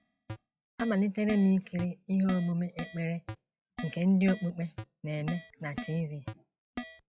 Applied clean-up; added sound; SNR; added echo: classical method log-MMSE.